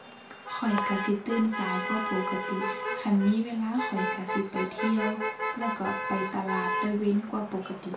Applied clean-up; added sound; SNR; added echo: none; Motor vehicle (road); 3 dB; reverberation time 0.3 s.